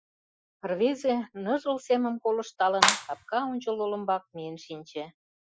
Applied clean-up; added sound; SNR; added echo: classical method Wiener filter.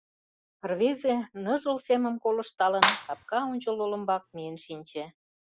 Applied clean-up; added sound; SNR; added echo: none; Clapping; 0 dB; none.